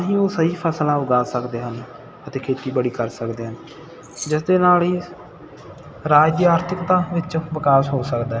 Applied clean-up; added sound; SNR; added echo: none; Keys jangling; 15 dB; none.